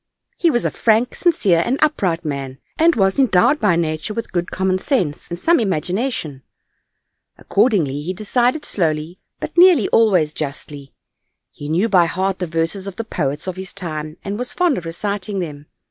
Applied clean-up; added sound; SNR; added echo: none; none; none; none.